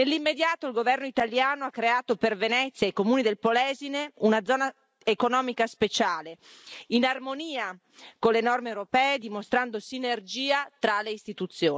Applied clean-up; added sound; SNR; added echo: none; none; none; none.